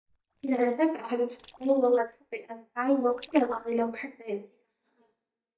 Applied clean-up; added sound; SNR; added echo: neural mask model DeepFilterNet 3.